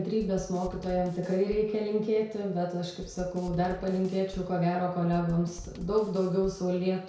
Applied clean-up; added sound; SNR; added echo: none; Drum / Drum kit; 16 dB; reverberation time 0.6 s.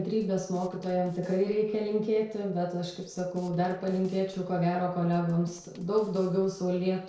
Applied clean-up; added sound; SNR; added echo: neural separator model SepFormer DNS4.